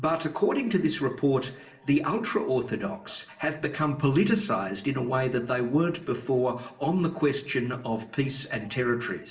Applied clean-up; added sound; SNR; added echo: none; none; none; reverberation time 0.5 s.